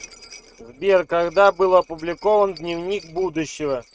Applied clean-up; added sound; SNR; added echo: neural mask model RNNoise.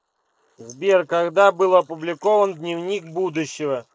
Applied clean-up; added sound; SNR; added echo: neural mask model Resemble Enhance denoiser.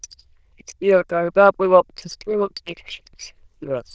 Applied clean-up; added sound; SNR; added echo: neural diffusion model UNIVERSE++.